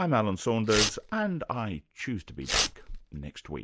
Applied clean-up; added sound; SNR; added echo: none; Tearing; 4 dB; none.